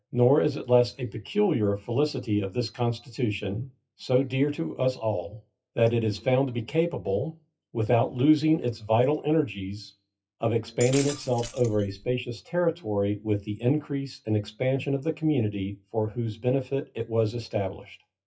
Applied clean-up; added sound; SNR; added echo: classical method WPE with log-MMSE.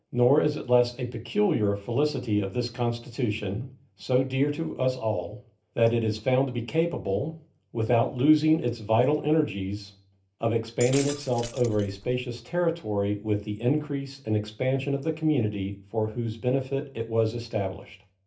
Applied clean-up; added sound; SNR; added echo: none; Glass; 14 dB; reverberation time 0.3 s.